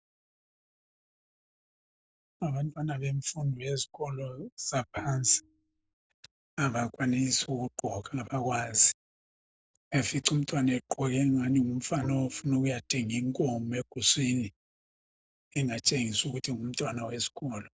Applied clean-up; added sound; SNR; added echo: neural separator model SepFormer DNS4.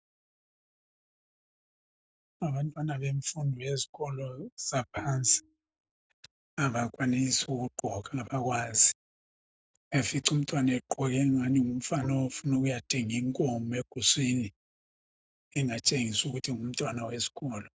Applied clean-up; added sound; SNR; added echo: neural mask model RNNoise.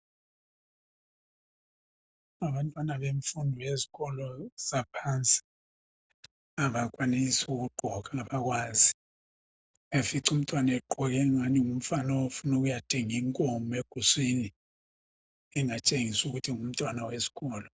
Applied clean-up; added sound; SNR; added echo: none; none; none; none.